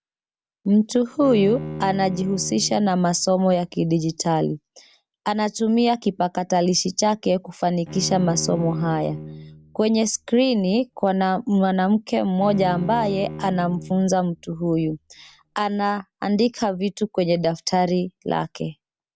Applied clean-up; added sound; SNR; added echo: none; Bowed string instrument; 13 dB; none.